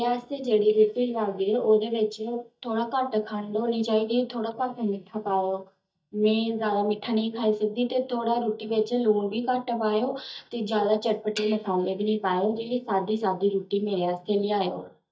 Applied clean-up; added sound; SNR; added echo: neural mask model DeepFilterNet 3.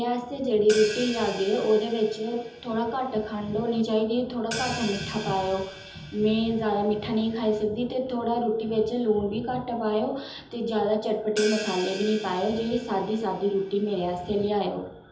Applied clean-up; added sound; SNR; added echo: none; Hi-hat; 13 dB; reverberation time 1.2 s.